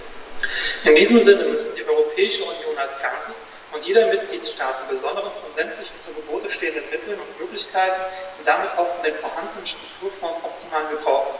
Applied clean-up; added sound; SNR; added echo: none; Bathtub (filling or washing); 18 dB; reverberation time 1.3 s.